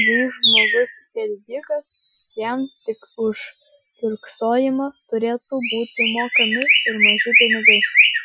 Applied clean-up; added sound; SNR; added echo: classical method Wiener filter.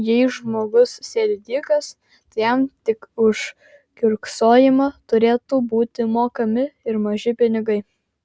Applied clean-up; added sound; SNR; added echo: none; none; none; none.